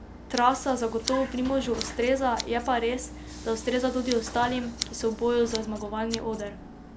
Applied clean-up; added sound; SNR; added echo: none; Vehicle + Scissors; 11 dB; none.